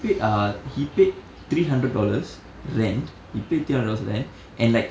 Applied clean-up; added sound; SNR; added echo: none; none; none; none.